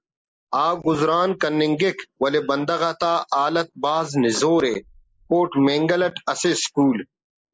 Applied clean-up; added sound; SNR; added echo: neural mask model Resemble Enhance denoiser.